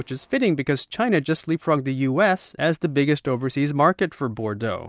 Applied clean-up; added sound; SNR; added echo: none; none; none; none.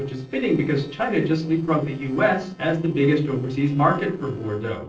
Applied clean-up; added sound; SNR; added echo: neural separator model SepFormer DNS4.